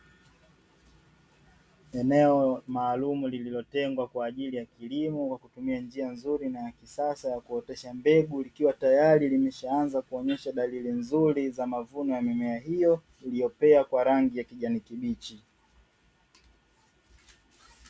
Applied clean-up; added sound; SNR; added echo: none; none; none; none.